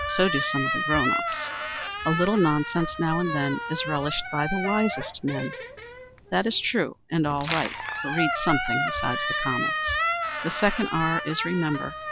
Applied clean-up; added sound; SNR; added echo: none; Squeak; 2 dB; none.